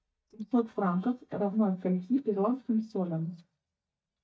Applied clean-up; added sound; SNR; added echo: neural mask model DeepFilterNet 3.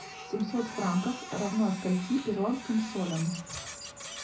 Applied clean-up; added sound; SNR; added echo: none; Printer; 11 dB; reverberation time 0.4 s.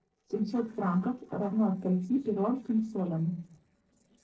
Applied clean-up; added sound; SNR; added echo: neural separator model SepFormer DNS4.